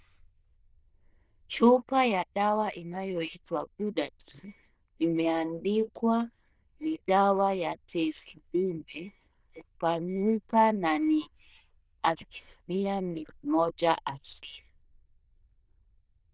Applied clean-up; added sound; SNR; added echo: neural diffusion model UNIVERSE++.